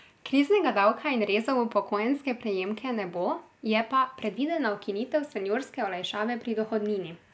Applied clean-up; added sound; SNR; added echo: none; none; none; none.